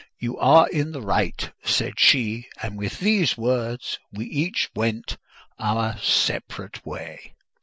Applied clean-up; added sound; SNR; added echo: none; none; none; none.